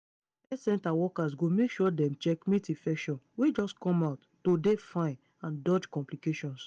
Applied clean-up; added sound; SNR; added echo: none; none; none; none.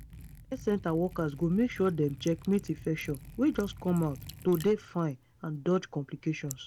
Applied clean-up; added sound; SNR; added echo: none; Liquid; 17 dB; none.